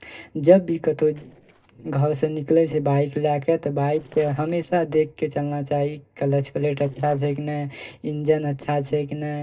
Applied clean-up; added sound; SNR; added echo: neural separator model SepFormer DNS4.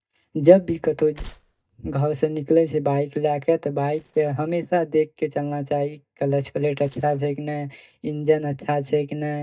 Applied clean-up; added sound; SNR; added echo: neural mask model DeepFilterNet 3.